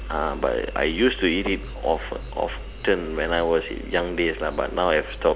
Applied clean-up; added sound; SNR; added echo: none; Engine; 11 dB; none.